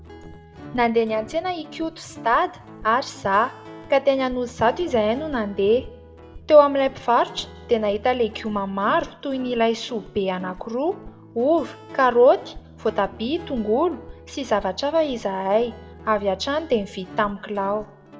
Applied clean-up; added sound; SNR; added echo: none; Guitar; 19 dB; reverberation time 0.7 s.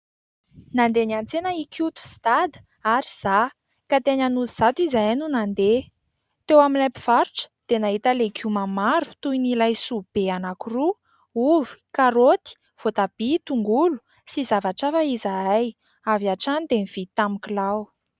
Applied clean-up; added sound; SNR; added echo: none; none; none; none.